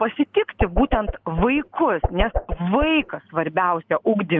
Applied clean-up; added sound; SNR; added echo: neural mask model Resemble Enhance denoiser.